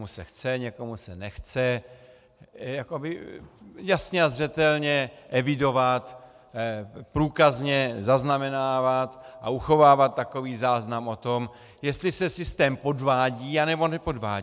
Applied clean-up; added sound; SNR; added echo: none; none; none; none.